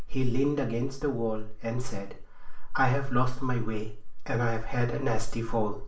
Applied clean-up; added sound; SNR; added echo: none; none; none; reverberation time 0.4 s.